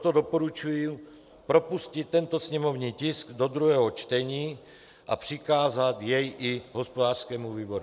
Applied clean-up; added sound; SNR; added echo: none; none; none; none.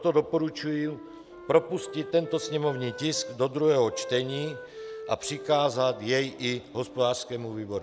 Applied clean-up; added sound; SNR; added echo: none; Wind instrument, woodwind instrument; 15 dB; none.